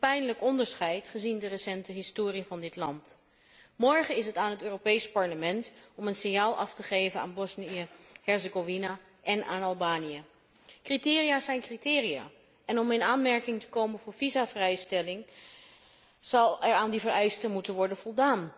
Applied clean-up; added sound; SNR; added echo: none; none; none; none.